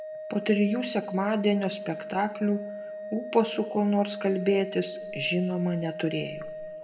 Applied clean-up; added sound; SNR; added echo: none; Organ; 10 dB; reverberation time 1.6 s.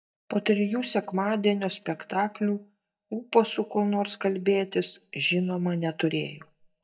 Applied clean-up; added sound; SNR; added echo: neural mask model DeepFilterNet 3.